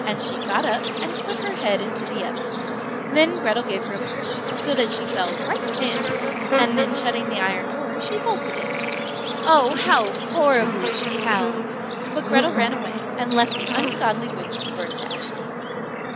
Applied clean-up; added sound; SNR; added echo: none; Bird / Insect; 0 dB; none.